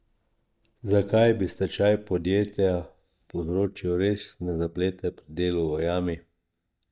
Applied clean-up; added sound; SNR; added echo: neural mask model DeepFilterNet 3.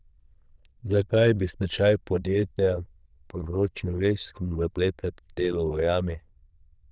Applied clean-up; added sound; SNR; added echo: neural diffusion model UNIVERSE++.